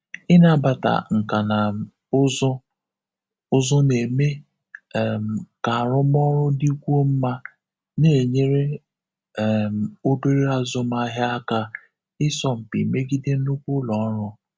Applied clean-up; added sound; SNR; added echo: none; none; none; none.